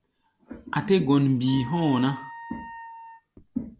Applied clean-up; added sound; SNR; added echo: none; Wind instrument, woodwind instrument; 15 dB; none.